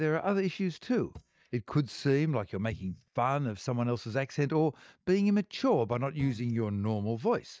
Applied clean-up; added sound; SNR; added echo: neural mask model DeepFilterNet 3.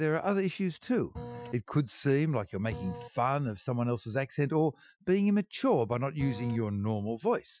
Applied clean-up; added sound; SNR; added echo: classical method Wiener filter.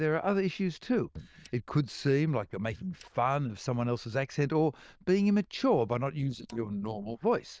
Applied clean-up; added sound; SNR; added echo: neural diffusion model UNIVERSE++.